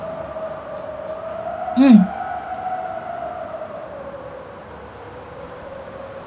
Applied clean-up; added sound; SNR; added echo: none; Wind; 7 dB; none.